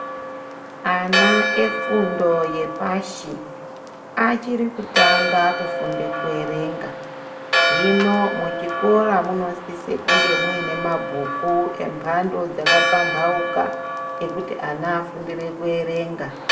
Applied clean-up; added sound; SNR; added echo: none; Church bell; 1 dB; reverberation time 0.6 s.